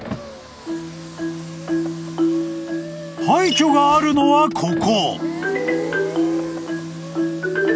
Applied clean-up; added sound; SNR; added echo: none; Car; 16 dB; none.